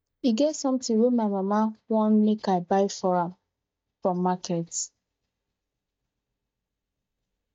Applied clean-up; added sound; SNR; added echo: neural mask model DeepFilterNet 3.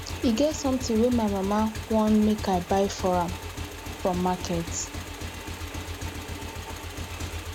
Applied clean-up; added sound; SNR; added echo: none; Motorcycle / Engine; 8 dB; none.